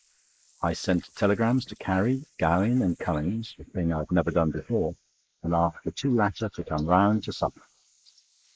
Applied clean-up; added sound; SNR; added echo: neural mask model Resemble Enhance denoiser.